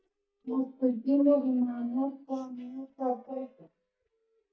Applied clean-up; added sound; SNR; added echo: neural mask model DeepFilterNet 3.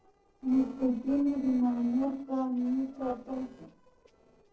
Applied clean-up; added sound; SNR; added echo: neural separator model SepFormer DNS4.